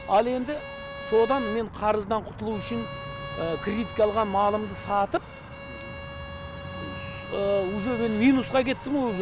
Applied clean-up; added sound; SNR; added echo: none; Bowed string instrument; 13 dB; none.